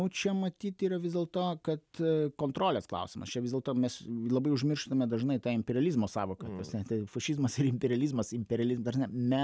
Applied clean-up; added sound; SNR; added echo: none; none; none; none.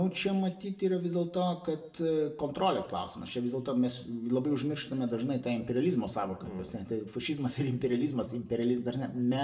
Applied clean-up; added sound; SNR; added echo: none; none; none; reverberation time 0.6 s.